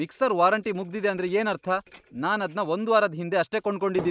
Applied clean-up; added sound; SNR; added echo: neural mask model RNNoise.